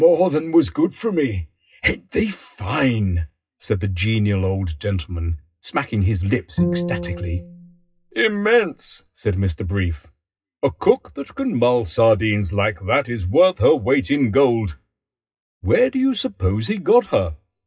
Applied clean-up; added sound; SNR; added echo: classical method WPE with log-MMSE.